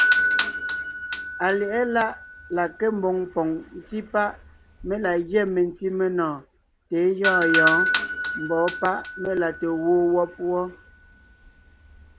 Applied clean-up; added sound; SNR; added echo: none; Doorbell; 3 dB; none.